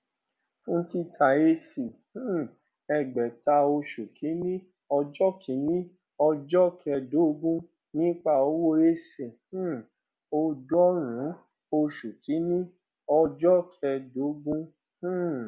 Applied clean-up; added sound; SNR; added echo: none; none; none; none.